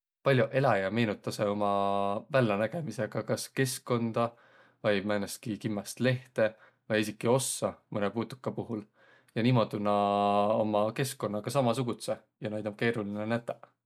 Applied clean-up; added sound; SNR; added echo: none; none; none; none.